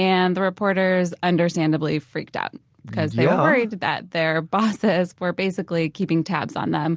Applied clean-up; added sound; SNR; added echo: none; none; none; none.